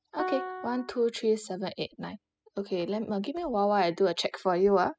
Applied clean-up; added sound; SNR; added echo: classical method spectral subtraction.